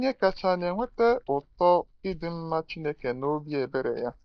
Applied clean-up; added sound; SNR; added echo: neural mask model DeepFilterNet 3.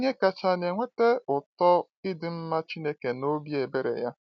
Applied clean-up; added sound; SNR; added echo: none; none; none; none.